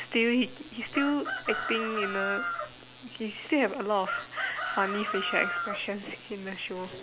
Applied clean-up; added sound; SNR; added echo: none; Chicken, rooster; 4 dB; none.